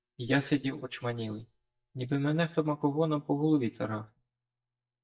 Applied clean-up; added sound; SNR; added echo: neural mask model DeepFilterNet 3.